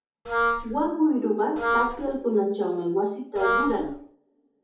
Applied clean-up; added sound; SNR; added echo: none; Wind instrument, woodwind instrument; 1 dB; reverberation time 0.5 s.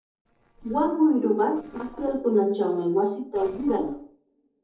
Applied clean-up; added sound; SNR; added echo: neural separator model SepFormer DNS4.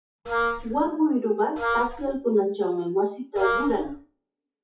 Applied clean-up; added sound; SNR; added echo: classical method WPE with log-MMSE.